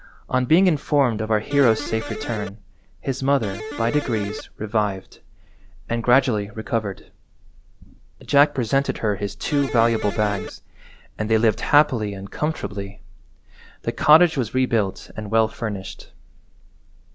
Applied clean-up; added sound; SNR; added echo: none; Electric guitar; 8 dB; none.